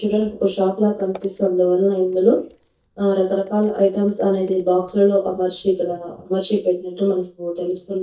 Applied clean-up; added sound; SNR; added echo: neural mask model DeepFilterNet 3.